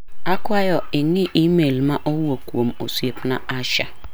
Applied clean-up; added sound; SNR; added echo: none; none; none; none.